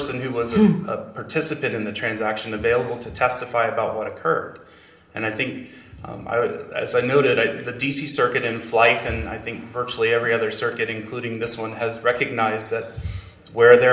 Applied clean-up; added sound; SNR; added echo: none; none; none; reverberation time 1.7 s.